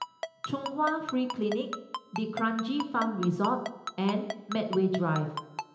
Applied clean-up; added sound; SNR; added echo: none; Ringtone; 9 dB; reverberation time 0.9 s.